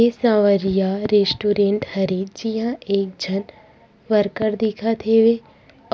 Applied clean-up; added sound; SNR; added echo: none; none; none; none.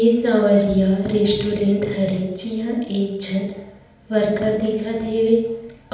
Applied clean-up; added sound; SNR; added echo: none; none; none; reverberation time 0.7 s.